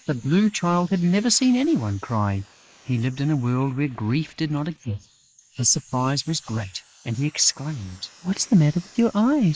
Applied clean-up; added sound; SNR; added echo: neural mask model Resemble Enhance denoiser.